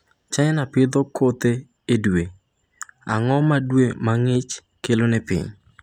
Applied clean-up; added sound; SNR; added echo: none; none; none; none.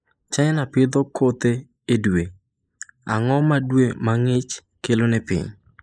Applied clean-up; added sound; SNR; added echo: neural mask model Resemble Enhance denoiser.